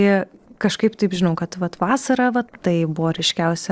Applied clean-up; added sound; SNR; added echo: neural separator model SepFormer DNS4.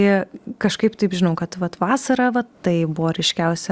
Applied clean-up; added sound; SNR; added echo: none; none; none; none.